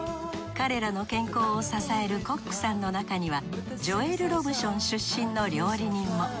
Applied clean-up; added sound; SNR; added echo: none; none; none; none.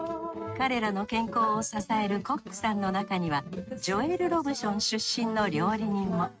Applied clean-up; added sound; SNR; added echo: neural mask model RNNoise.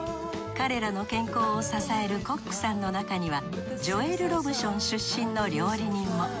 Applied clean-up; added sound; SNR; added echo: none; Wind instrument, woodwind instrument; 13 dB; none.